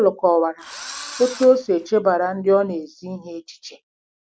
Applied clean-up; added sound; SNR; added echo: none; Engine / Drill; 15 dB; none.